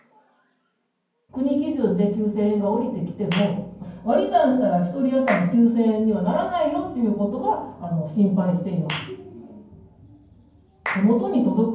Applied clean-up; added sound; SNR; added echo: none; Clapping / Chirp, tweet; 17 dB; reverberation time 0.9 s.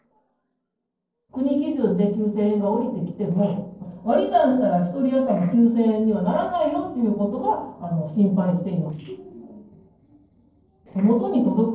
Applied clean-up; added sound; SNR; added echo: neural separator model SepFormer DNS4.